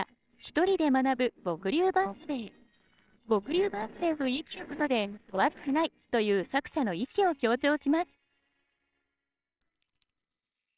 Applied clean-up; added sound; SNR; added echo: neural separator model SepFormer WHAMR!.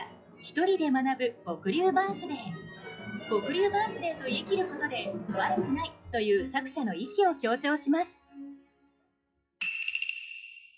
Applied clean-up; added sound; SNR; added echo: classical method WPE with log-MMSE.